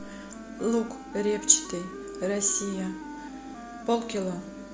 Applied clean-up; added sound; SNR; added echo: none; Wind instrument, woodwind instrument; 12 dB; none.